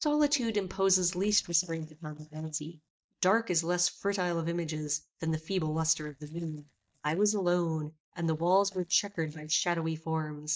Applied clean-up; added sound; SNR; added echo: neural mask model DeepFilterNet 3.